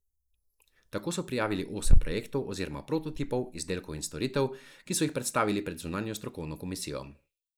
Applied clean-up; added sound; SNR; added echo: neural mask model Resemble Enhance denoiser.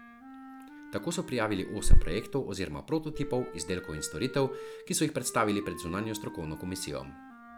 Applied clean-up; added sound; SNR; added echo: none; Wind instrument, woodwind instrument; 17 dB; none.